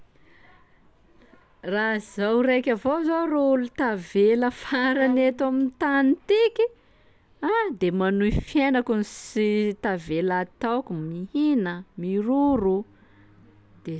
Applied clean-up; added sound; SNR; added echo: none; Bowed string instrument; 18 dB; none.